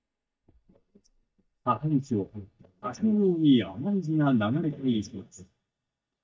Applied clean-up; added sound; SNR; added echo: neural mask model DeepFilterNet 3.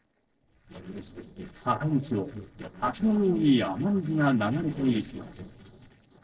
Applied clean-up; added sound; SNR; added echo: neural separator model SepFormer DNS4.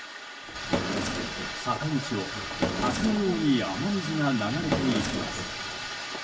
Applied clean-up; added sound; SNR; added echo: none; Drawer open or close; 4 dB; reverberation time 2.4 s.